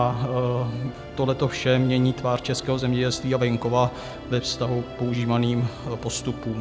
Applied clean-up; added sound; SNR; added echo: none; Musical instrument; 13 dB; none.